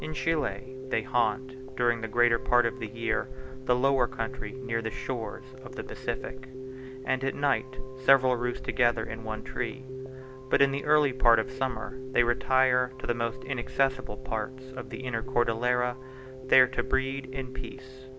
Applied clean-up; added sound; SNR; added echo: none; Keyboard (musical); 12 dB; none.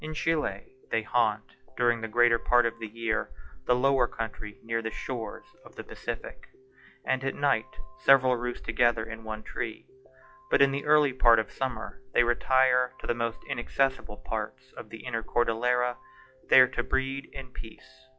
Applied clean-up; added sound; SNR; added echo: classical method log-MMSE.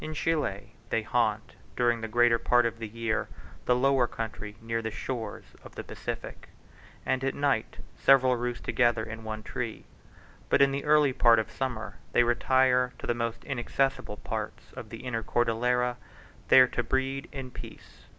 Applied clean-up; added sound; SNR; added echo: none; none; none; none.